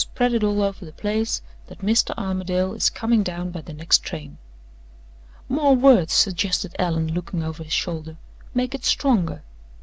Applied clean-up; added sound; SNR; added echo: none; none; none; none.